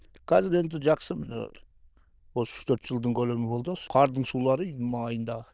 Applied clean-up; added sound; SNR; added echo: neural diffusion model UNIVERSE++.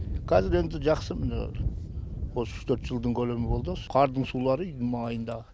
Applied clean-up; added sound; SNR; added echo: none; Motor vehicle (road); 18 dB; none.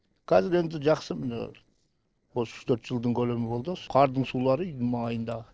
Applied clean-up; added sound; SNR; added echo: neural separator model SepFormer DNS4.